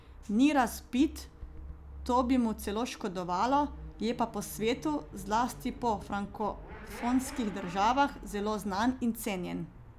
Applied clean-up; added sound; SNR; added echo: none; Motorcycle / Accelerating, revving, vroom + Run; 15 dB; none.